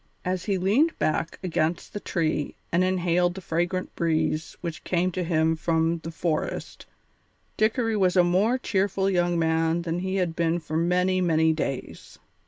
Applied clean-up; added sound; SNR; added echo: none; none; none; none.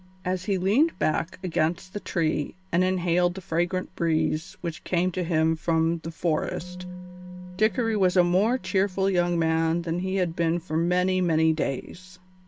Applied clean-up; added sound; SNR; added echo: none; Musical instrument; 20 dB; none.